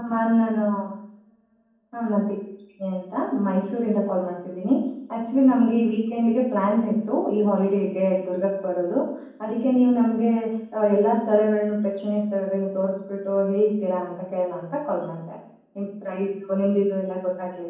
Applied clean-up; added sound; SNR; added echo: none; none; none; reverberation time 1.2 s.